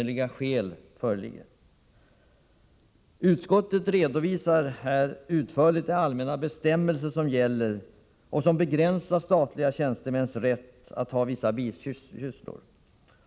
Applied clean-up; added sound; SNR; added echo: none; none; none; none.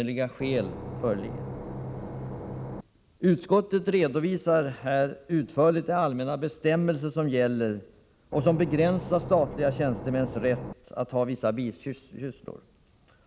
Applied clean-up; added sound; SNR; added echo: none; Engine / Boat, Water vehicle; 9 dB; none.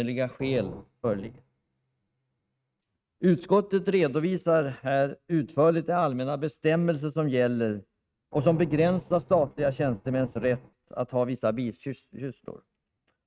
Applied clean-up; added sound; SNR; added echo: neural mask model RNNoise.